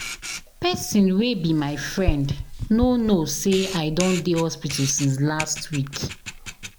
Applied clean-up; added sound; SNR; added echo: none; Camera; 10 dB; none.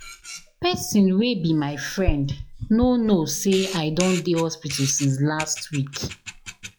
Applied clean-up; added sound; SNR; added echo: classical method log-MMSE.